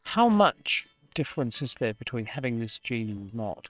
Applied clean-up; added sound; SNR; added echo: neural separator model SepFormer WHAMR!.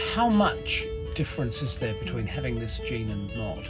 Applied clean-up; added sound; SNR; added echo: none; Acoustic guitar; 9 dB; reverberation time 0.4 s.